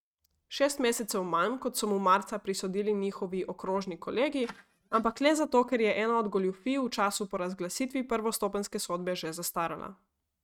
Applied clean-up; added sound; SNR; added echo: neural mask model RNNoise.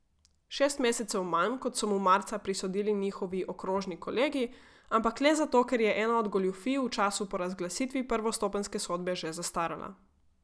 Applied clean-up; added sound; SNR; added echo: none; none; none; none.